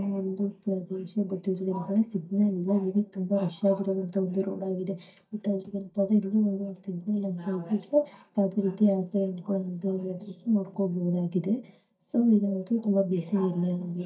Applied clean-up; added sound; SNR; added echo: neural mask model DeepFilterNet 3.